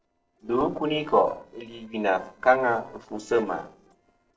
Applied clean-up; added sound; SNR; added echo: neural separator model SepFormer DNS4.